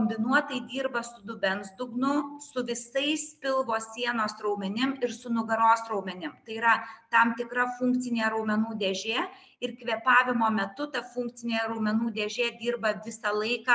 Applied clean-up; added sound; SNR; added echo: none; none; none; none.